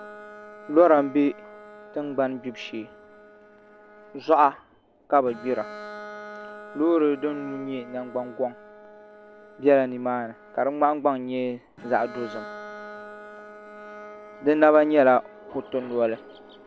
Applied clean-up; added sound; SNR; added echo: none; Bowed string instrument; 18 dB; none.